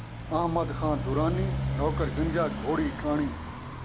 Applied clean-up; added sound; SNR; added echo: none; Motorcycle; 2 dB; none.